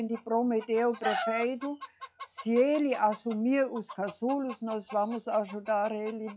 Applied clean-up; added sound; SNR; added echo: classical method log-MMSE.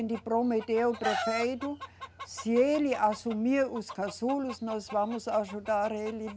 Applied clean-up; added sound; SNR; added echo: none; Chicken, rooster; 12 dB; none.